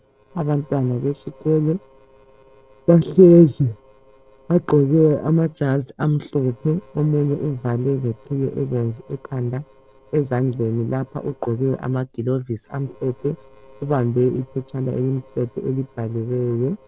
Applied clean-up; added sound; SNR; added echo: neural separator model SepFormer DNS4.